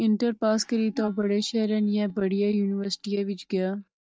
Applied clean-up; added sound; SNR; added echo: neural mask model DeepFilterNet 3.